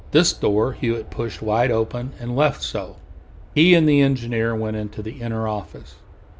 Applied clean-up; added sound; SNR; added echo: none; Aircraft; 18 dB; none.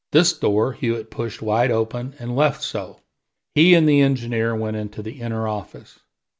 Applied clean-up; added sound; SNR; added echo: none; none; none; none.